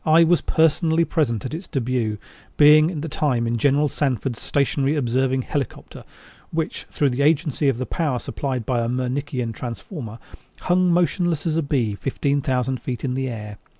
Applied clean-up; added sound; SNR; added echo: none; none; none; none.